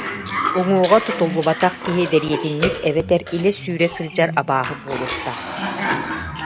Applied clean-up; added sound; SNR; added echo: none; Cough; 6 dB; none.